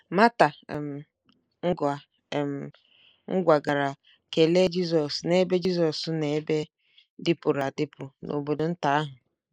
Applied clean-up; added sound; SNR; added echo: neural mask model Resemble Enhance denoiser.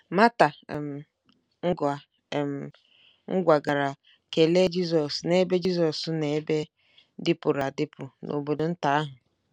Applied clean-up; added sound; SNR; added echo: none; none; none; none.